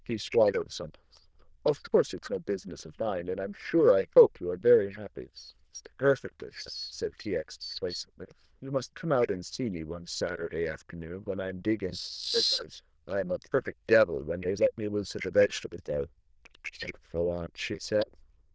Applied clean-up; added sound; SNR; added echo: neural diffusion model UNIVERSE++.